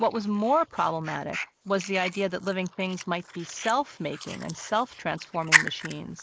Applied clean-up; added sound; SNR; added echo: neural mask model Resemble Enhance denoiser.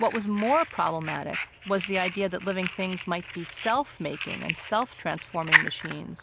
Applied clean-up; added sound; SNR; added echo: none; Fire; 3 dB; none.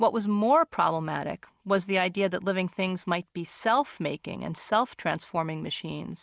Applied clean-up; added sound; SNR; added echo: none; none; none; none.